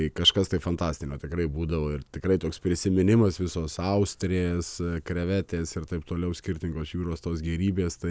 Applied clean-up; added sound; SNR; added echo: none; none; none; none.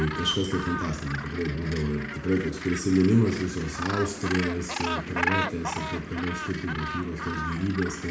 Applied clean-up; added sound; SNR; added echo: none; Gull, seagull; 6 dB; reverberation time 0.6 s.